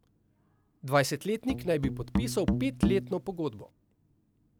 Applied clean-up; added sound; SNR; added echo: none; Musical instrument; 1 dB; none.